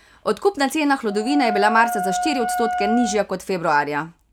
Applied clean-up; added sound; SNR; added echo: none; Wind instrument, woodwind instrument; 5 dB; none.